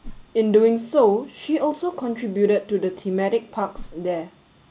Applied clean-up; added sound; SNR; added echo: none; Whoosh, swoosh, swish; 16 dB; none.